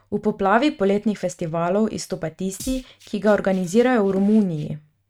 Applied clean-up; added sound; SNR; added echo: neural mask model RNNoise.